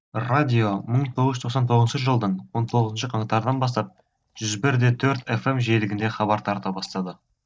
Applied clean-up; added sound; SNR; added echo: neural mask model DeepFilterNet 3.